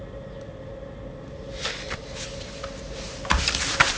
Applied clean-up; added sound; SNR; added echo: none; none; none; none.